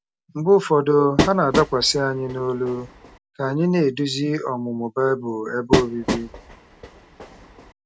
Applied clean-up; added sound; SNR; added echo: none; Train; 4 dB; none.